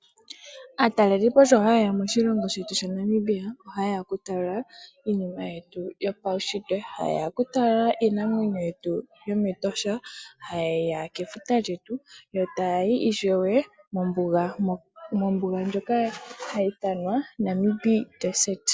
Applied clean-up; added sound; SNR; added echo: none; none; none; none.